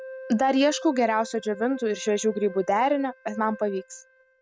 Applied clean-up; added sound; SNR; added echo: neural mask model RNNoise.